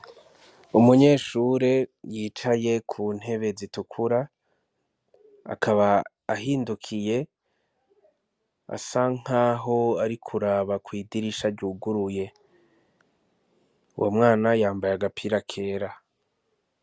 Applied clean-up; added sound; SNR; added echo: none; none; none; none.